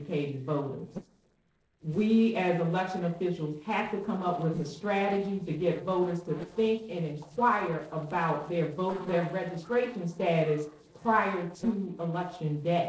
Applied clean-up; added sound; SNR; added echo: neural separator model SepFormer DNS4.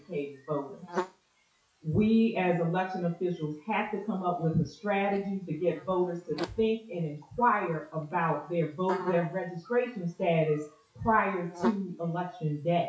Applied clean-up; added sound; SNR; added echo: classical method WPE with log-MMSE.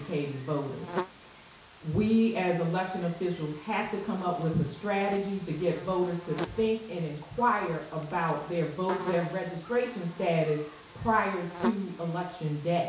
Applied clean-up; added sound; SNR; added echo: none; Buzz; 13 dB; reverberation time 0.6 s.